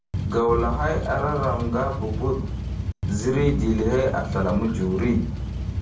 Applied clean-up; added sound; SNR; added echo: none; Boat, Water vehicle; 3 dB; reverberation time 0.4 s.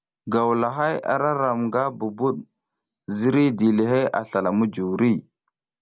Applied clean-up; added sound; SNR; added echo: none; none; none; none.